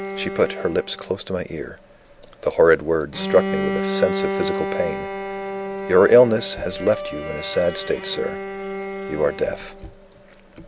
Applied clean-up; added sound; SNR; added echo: none; Bowed string instrument; 7 dB; none.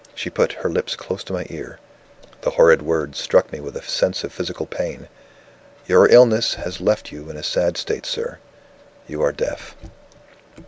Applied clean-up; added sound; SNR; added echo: none; none; none; none.